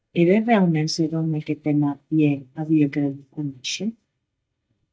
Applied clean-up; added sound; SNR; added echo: neural mask model DeepFilterNet 3.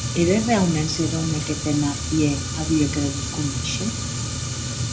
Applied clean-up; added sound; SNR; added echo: none; Fire; 3 dB; reverberation time 0.4 s.